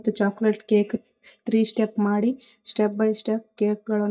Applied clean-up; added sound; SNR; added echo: neural mask model DeepFilterNet 3.